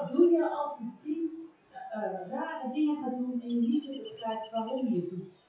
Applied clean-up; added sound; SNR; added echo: classical method WPE with log-MMSE.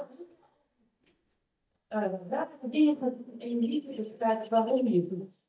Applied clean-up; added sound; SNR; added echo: neural mask model DeepFilterNet 3.